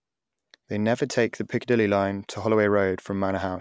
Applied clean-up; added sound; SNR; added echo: none; none; none; none.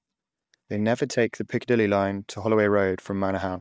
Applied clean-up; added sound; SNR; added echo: neural mask model DeepFilterNet 3.